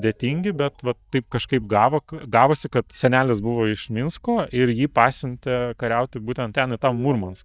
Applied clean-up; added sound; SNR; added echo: neural mask model DeepFilterNet 3.